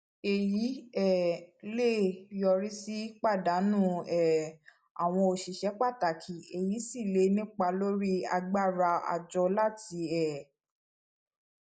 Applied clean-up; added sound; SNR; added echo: none; none; none; none.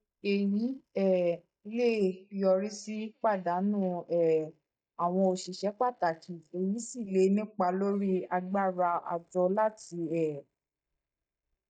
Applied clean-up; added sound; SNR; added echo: neural mask model DeepFilterNet 3.